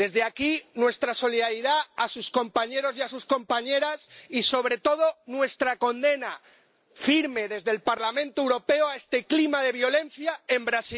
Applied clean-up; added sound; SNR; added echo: none; none; none; none.